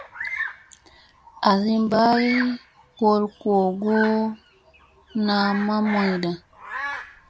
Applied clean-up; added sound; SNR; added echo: none; Bird vocalization, bird call, bird song; 11 dB; none.